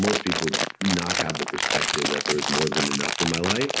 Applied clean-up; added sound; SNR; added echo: none; Crumpling, crinkling; -1 dB; none.